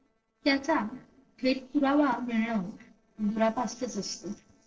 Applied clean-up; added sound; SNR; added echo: neural separator model SepFormer DNS4.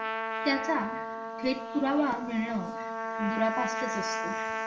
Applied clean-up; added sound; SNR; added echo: none; Trumpet; 2 dB; reverberation time 0.5 s.